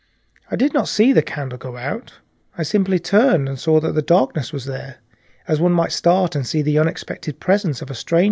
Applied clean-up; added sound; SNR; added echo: none; none; none; none.